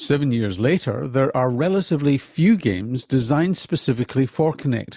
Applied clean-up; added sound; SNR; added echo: none; none; none; none.